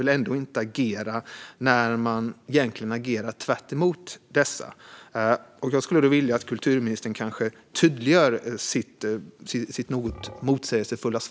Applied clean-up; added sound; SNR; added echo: none; none; none; none.